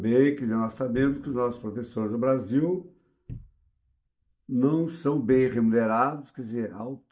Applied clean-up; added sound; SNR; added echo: neural mask model DeepFilterNet 3.